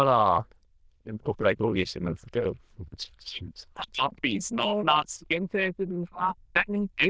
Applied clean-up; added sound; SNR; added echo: neural diffusion model UNIVERSE++.